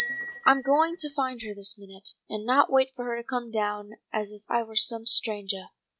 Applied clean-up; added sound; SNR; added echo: neural mask model RNNoise.